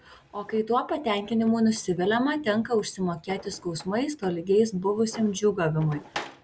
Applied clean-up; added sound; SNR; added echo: none; Drawer open or close; 20 dB; none.